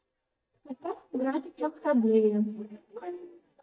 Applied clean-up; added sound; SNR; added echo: neural mask model DeepFilterNet 3.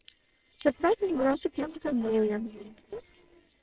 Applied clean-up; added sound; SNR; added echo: neural separator model SepFormer WHAMR!.